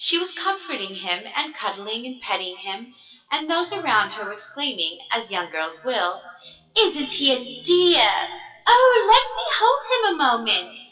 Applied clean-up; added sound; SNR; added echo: classical method WPE with log-MMSE.